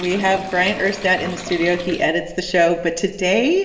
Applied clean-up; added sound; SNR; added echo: none; Bathtub (filling or washing) / Liquid; 16 dB; reverberation time 1.1 s.